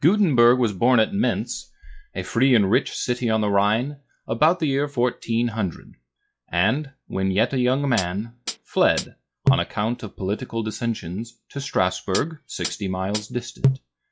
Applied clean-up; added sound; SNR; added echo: classical method log-MMSE.